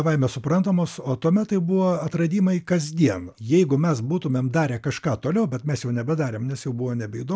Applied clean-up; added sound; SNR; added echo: none; none; none; none.